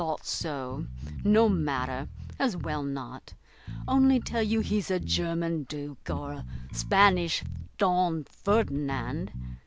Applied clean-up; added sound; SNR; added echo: none; Bass guitar; 10 dB; none.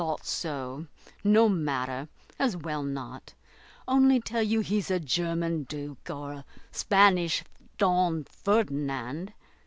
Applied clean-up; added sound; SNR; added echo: none; none; none; none.